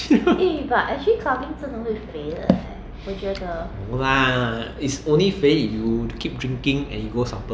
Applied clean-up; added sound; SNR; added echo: none; none; none; none.